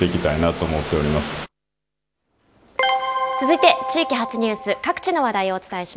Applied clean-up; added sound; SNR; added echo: none; none; none; none.